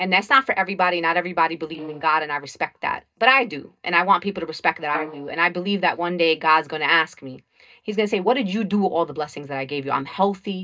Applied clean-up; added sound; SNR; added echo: neural mask model DeepFilterNet 3.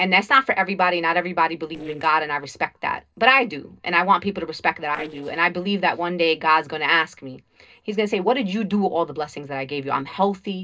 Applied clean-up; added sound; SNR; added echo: neural separator model SepFormer DNS4.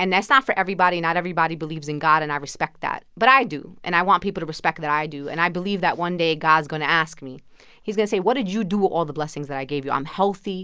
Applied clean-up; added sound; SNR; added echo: none; none; none; none.